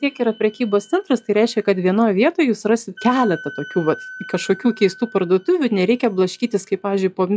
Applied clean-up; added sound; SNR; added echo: classical method log-MMSE.